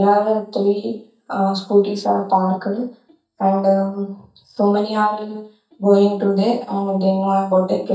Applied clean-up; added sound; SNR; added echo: neural mask model DeepFilterNet 3.